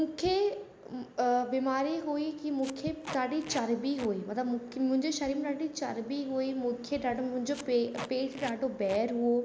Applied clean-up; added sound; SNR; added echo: none; Packing tape, duct tape; 15 dB; none.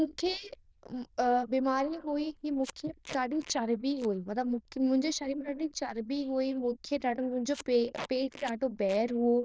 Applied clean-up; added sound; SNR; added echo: neural diffusion model UNIVERSE++.